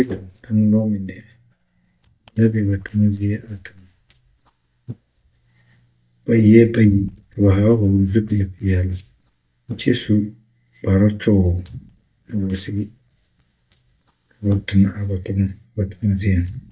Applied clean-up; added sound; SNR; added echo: neural mask model DeepFilterNet 3.